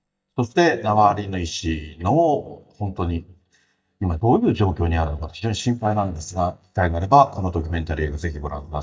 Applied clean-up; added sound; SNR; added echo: neural mask model DeepFilterNet 3.